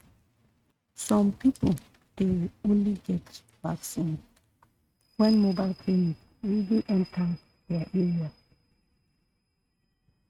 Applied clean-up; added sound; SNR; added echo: neural mask model RNNoise.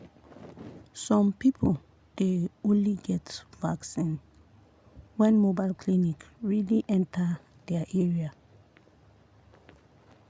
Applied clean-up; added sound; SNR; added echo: none; none; none; none.